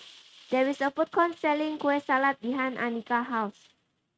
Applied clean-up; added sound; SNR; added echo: neural mask model RNNoise.